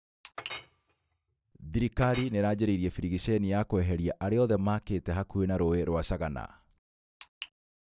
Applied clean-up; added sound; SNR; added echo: none; Chink, clink; 18 dB; none.